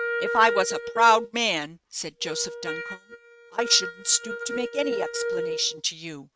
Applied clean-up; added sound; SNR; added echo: neural mask model RNNoise.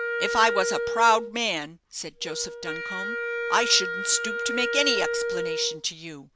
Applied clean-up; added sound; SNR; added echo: none; Wind instrument, woodwind instrument; 3 dB; none.